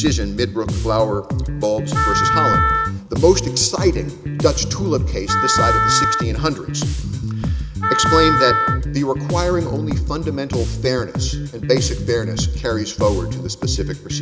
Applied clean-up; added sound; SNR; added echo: none; Bass guitar + Wind instrument, woodwind instrument; -1 dB; none.